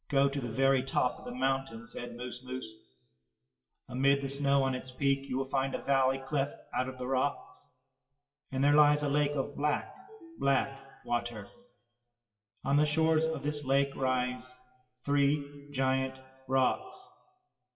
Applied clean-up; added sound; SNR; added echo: classical method WPE with log-MMSE.